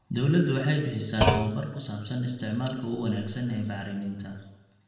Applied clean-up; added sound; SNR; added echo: none; Thump, thud; 1 dB; reverberation time 1.0 s.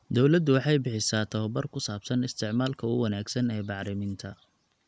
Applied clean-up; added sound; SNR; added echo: none; none; none; none.